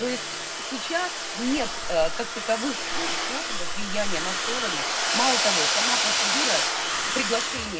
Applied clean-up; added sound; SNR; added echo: none; Domestic sounds, home sounds; -4 dB; reverberation time 0.4 s.